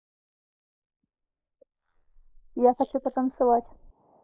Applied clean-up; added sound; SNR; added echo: neural mask model Resemble Enhance denoiser.